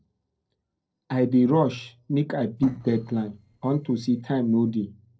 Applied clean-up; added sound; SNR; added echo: neural separator model SepFormer DNS4.